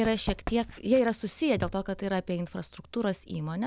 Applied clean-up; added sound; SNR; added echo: none; Run; 14 dB; none.